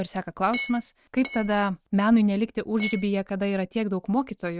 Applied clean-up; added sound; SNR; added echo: neural mask model RNNoise.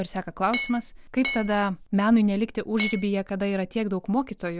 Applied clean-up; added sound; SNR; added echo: none; Glass; 6 dB; none.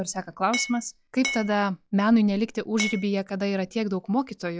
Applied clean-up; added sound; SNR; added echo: classical method log-MMSE.